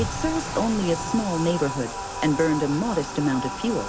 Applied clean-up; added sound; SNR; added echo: none; Bathtub (filling or washing); 7 dB; reverberation time 0.3 s.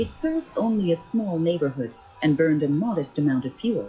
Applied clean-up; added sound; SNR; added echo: classical method WPE with log-MMSE.